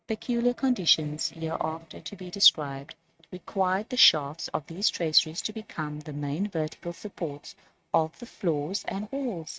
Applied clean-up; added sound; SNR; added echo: neural mask model RNNoise.